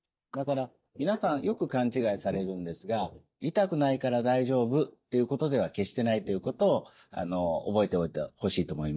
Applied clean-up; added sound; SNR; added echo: neural mask model DeepFilterNet 3.